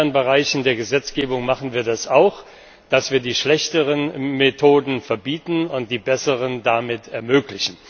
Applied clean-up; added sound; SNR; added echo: none; none; none; none.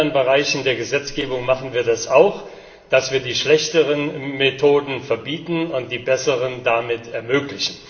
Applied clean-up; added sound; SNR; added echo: none; none; none; reverberation time 1.0 s.